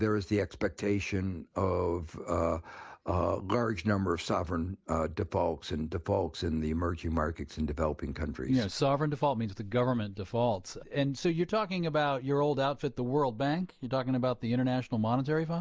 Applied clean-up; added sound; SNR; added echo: none; none; none; none.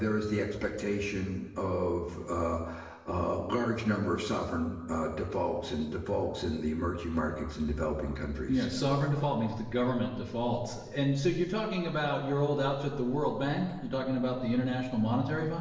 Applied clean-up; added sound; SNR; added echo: none; none; none; reverberation time 1.0 s.